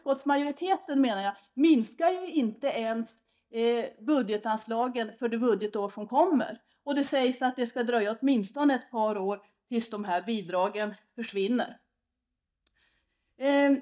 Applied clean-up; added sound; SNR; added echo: neural mask model DeepFilterNet 3.